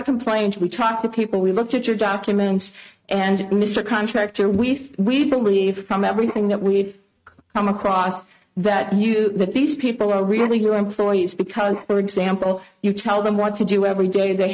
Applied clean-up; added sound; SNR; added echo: neural mask model RNNoise.